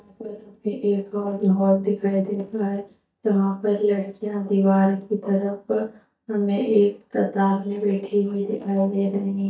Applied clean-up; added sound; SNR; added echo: neural mask model DeepFilterNet 3.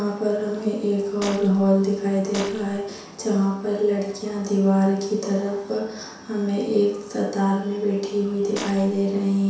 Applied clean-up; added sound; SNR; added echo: none; Fart; 11 dB; reverberation time 0.7 s.